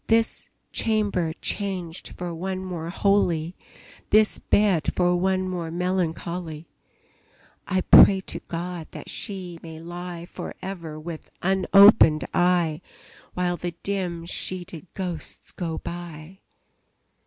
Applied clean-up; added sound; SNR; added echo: none; none; none; none.